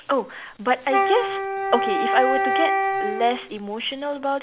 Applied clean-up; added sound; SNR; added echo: none; Wind instrument, woodwind instrument; -1 dB; none.